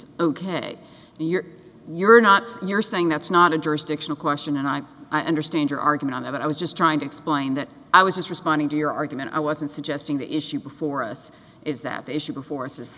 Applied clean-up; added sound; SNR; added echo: none; none; none; none.